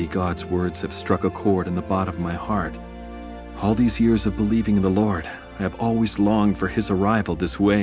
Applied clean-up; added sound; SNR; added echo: none; none; none; none.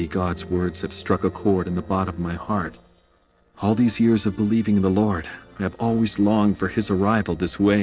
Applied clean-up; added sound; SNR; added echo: neural separator model SepFormer DNS4.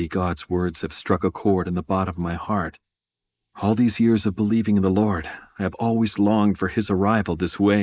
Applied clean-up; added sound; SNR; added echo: neural mask model Resemble Enhance denoiser.